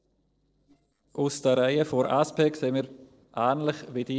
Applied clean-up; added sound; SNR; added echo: neural separator model SepFormer DNS4.